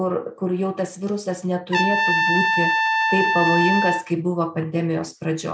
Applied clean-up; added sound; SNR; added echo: none; Trumpet; 0 dB; none.